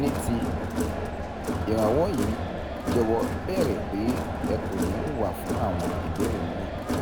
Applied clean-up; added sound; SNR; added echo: none; Crowd; -1 dB; none.